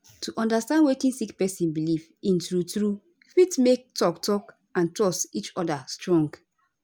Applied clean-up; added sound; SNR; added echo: none; none; none; none.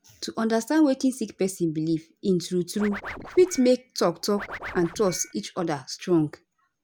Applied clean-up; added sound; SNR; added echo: none; Scratching (performance technique); 15 dB; none.